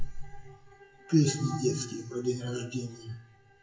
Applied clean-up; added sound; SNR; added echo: classical method WPE with log-MMSE.